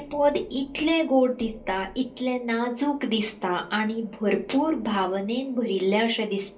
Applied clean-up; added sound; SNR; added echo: none; none; none; reverberation time 0.3 s.